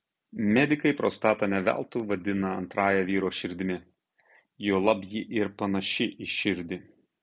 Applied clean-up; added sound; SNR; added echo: none; none; none; none.